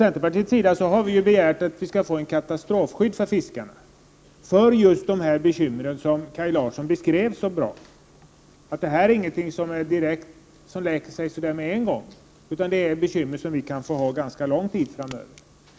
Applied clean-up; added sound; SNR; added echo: none; none; none; none.